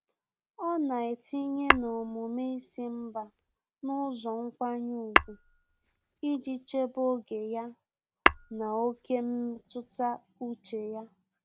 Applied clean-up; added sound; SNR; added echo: none; Tap / Hammer; -1 dB; none.